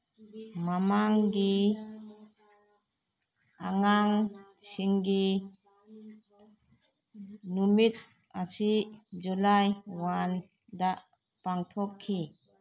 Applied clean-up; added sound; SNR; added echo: none; none; none; none.